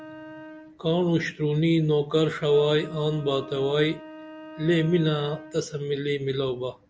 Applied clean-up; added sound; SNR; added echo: none; Wind instrument, woodwind instrument; 18 dB; none.